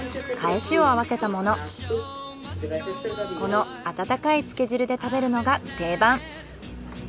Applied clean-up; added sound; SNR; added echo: none; Subway, metro, underground; 9 dB; none.